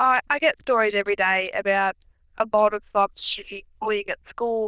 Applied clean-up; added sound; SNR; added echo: neural diffusion model UNIVERSE++.